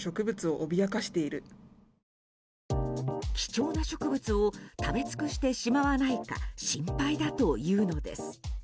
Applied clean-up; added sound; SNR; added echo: none; none; none; none.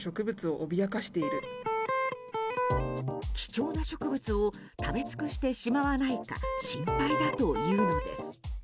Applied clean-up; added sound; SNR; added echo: none; Electric guitar; 0 dB; none.